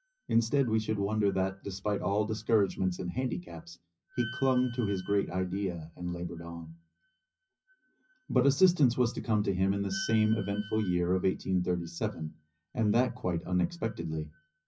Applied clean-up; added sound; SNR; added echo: classical method WPE with log-MMSE.